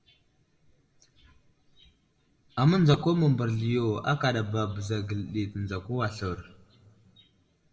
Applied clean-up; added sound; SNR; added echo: none; none; none; reverberation time 0.8 s.